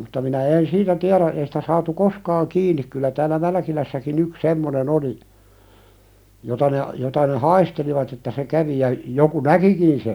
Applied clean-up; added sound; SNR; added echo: none; none; none; none.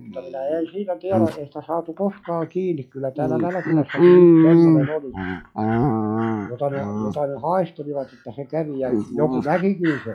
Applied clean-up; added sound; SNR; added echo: classical method log-MMSE.